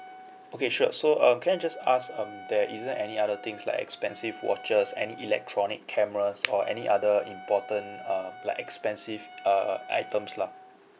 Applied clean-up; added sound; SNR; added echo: none; Wind instrument, woodwind instrument; 17 dB; none.